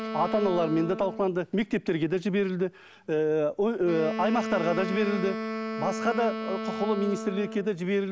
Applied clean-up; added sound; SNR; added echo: none; Wind instrument, woodwind instrument; 7 dB; none.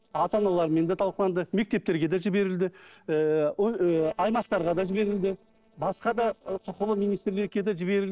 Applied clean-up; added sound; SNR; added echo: neural separator model SepFormer DNS4.